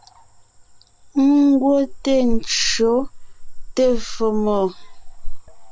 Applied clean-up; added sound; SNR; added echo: none; Cricket / Frog; 5 dB; none.